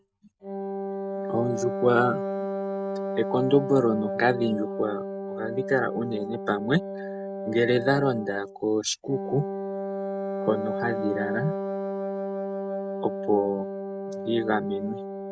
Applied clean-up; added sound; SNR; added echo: none; Wind instrument, woodwind instrument; 4 dB; none.